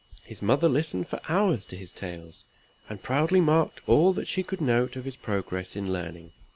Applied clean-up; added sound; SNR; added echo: none; none; none; none.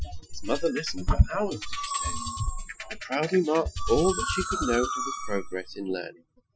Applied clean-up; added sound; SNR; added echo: classical method Wiener filter.